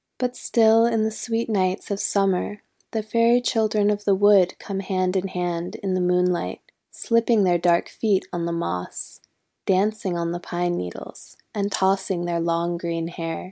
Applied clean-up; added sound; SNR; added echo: none; none; none; none.